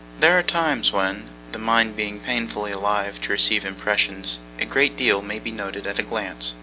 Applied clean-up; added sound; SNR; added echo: none; none; none; none.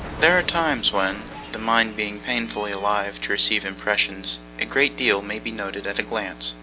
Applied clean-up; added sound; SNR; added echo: none; Cat; 17 dB; none.